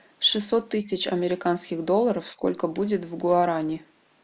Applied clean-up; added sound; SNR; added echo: neural mask model Resemble Enhance denoiser.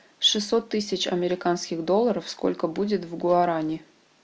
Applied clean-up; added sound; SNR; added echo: none; none; none; none.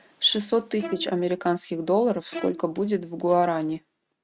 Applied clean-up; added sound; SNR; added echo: neural mask model RNNoise.